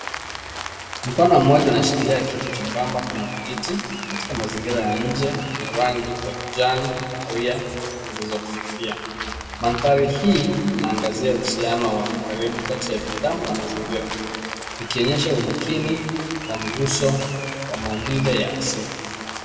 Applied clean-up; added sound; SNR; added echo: none; Rain; 9 dB; reverberation time 2.3 s.